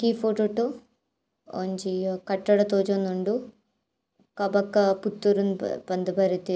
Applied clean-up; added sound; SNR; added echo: none; none; none; none.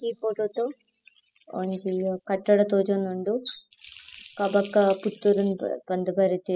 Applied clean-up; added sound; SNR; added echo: classical method spectral subtraction.